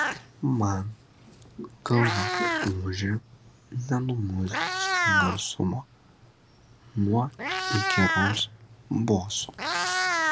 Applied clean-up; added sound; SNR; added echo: none; Meow; 1 dB; none.